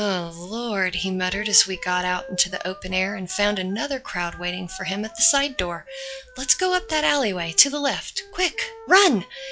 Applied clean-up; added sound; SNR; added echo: classical method log-MMSE.